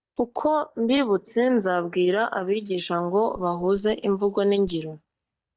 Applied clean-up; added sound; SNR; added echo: neural mask model DeepFilterNet 3.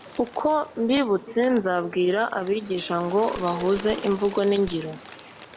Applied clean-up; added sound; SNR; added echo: none; Bird; 18 dB; none.